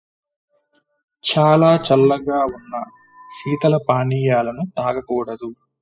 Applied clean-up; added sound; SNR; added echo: classical method spectral subtraction.